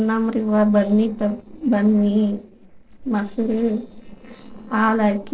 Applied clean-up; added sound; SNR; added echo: neural separator model SepFormer DNS4.